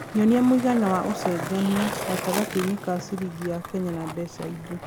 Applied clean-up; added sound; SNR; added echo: none; Skateboard; 8 dB; none.